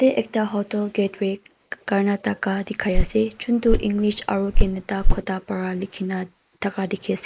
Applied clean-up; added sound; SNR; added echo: neural mask model Resemble Enhance denoiser.